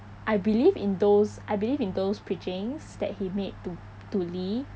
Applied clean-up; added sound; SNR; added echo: none; none; none; none.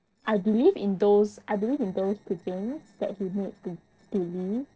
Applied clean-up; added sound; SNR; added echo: neural separator model SepFormer DNS4.